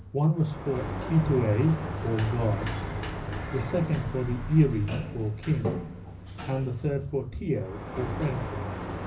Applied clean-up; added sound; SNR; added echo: none; Sliding door; 6 dB; reverberation time 0.4 s.